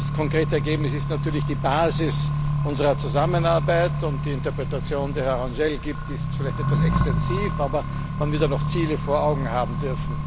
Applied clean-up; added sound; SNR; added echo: none; Accelerating, revving, vroom; -1 dB; none.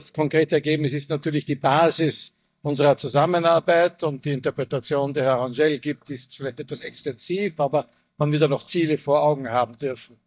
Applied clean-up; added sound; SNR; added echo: neural mask model DeepFilterNet 3.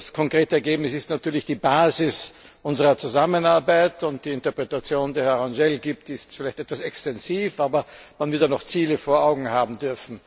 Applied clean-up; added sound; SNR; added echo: none; none; none; none.